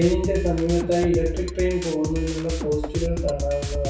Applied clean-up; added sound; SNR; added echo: none; Drum kit; 4 dB; reverberation time 0.7 s.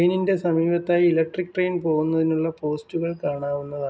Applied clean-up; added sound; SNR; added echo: none; none; none; none.